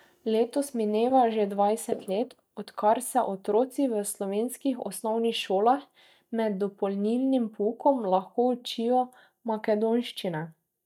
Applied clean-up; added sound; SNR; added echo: neural mask model DeepFilterNet 3.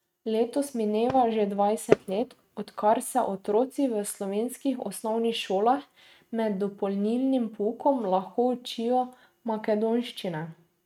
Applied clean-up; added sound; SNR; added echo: neural mask model RNNoise.